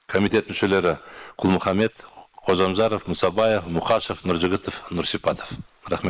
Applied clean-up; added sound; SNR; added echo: neural mask model Resemble Enhance denoiser.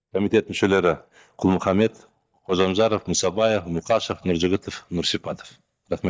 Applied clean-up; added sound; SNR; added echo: neural mask model DeepFilterNet 3.